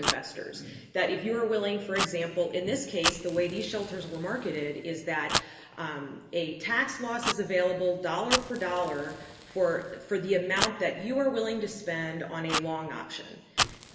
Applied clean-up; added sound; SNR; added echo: none; Fire; 6 dB; reverberation time 1.2 s.